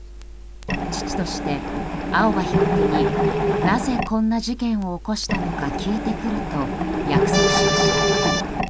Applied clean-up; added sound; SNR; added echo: none; Mechanisms + Accordion; -4 dB; none.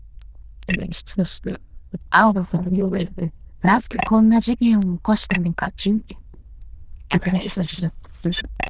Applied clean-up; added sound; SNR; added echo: neural diffusion model UNIVERSE++.